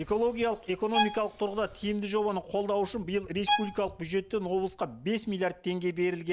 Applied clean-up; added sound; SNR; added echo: none; Bowed string instrument; 5 dB; none.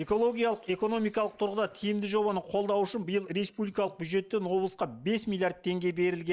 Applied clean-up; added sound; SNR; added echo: neural mask model Resemble Enhance denoiser.